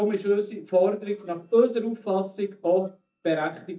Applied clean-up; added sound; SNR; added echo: neural mask model DeepFilterNet 3.